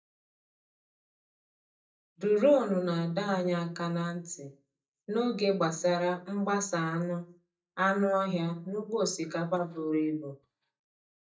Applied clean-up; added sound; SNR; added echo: neural mask model DeepFilterNet 3.